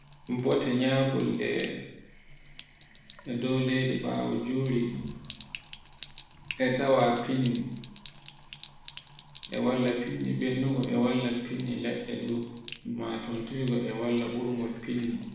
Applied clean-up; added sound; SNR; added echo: none; Sink (filling or washing); 15 dB; reverberation time 0.9 s.